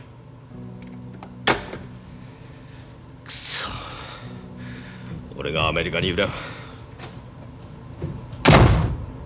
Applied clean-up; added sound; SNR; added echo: none; Electric guitar / Strum; 15 dB; none.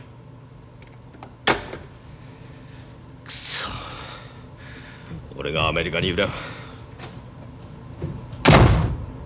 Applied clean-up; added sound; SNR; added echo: none; none; none; none.